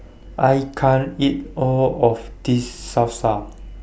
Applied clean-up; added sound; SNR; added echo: none; none; none; none.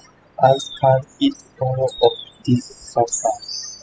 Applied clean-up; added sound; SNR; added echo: classical method spectral subtraction.